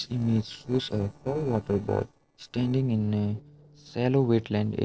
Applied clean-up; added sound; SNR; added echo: neural separator model SepFormer DNS4.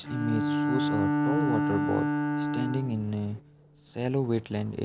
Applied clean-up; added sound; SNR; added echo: none; Bowed string instrument; -2 dB; none.